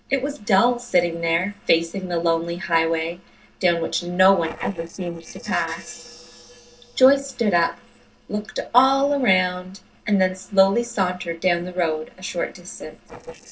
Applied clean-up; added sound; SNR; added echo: neural separator model SepFormer DNS4.